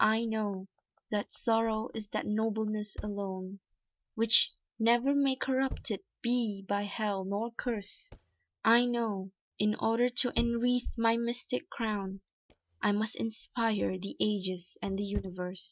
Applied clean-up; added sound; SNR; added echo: neural mask model RNNoise.